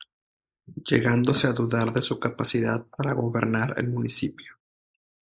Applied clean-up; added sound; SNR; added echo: neural mask model Resemble Enhance denoiser.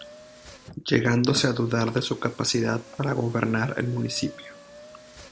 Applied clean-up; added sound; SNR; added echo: none; Car; 19 dB; none.